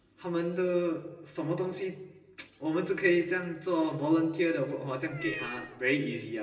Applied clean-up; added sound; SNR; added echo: none; Meow; 12 dB; reverberation time 0.8 s.